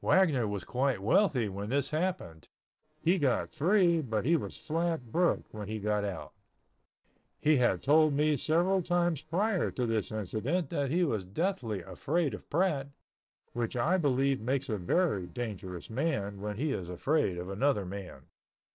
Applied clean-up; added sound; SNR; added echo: neural separator model SepFormer DNS4.